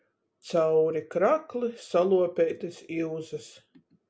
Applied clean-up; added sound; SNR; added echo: none; none; none; none.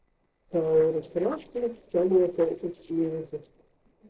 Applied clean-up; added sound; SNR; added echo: neural separator model SepFormer DNS4.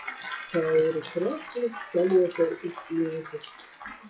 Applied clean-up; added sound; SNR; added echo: classical method WPE with log-MMSE.